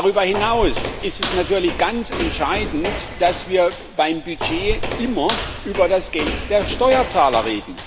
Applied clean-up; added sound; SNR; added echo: none; Walk, footsteps; 7 dB; none.